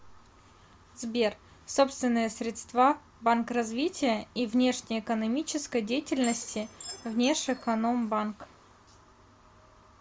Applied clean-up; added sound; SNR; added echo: none; Door / Chime; 15 dB; none.